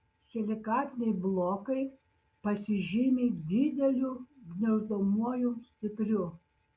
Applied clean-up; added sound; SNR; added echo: none; none; none; none.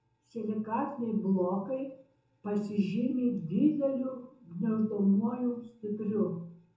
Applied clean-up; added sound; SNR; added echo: none; none; none; reverberation time 0.6 s.